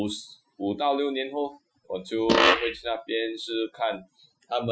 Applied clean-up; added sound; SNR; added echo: classical method Wiener filter.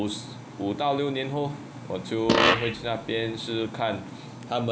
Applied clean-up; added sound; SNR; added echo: none; Fart; -3 dB; none.